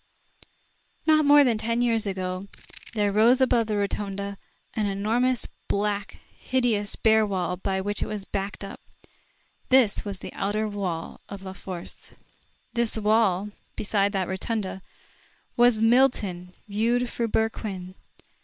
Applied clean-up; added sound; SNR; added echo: neural separator model SepFormer WHAM!.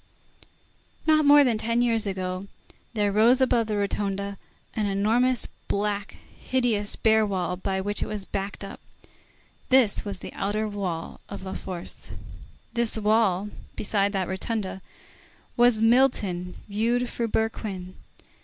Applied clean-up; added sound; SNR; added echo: none; none; none; none.